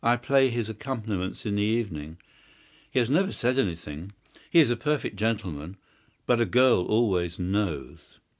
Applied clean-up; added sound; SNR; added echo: none; none; none; none.